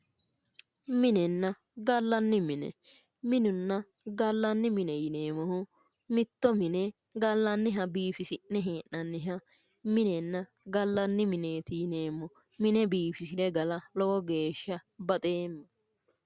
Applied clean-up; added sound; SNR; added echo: none; none; none; none.